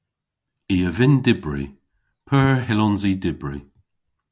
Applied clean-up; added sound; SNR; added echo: none; none; none; none.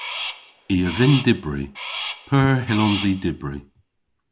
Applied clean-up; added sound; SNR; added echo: none; Crow; 11 dB; none.